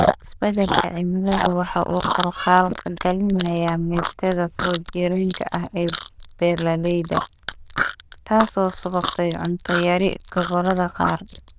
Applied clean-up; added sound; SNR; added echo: neural diffusion model UNIVERSE++.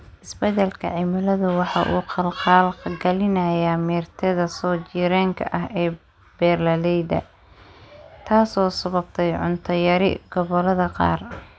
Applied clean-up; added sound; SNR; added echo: none; none; none; none.